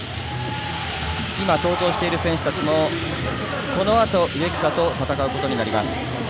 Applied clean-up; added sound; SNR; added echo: none; none; none; none.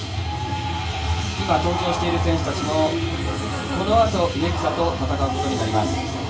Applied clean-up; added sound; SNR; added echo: none; none; none; reverberation time 0.3 s.